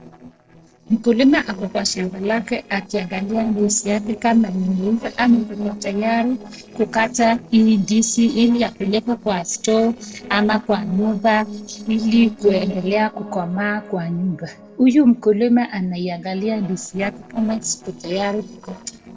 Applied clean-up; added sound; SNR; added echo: neural separator model SepFormer DNS4.